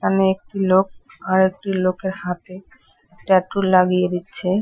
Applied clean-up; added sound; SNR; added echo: classical method Wiener filter.